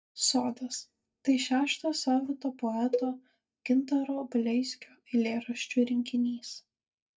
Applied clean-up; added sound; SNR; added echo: neural mask model DeepFilterNet 3.